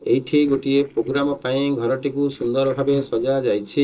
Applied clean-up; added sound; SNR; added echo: neural separator model SepFormer DNS4.